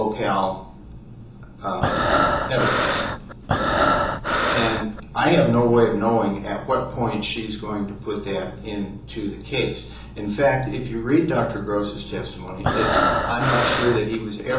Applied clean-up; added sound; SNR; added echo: none; Breathing; -2 dB; reverberation time 0.6 s.